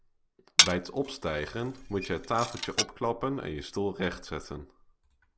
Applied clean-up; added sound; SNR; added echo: none; Glass; -3 dB; none.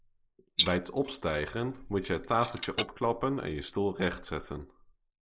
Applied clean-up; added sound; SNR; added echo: neural mask model Resemble Enhance denoiser.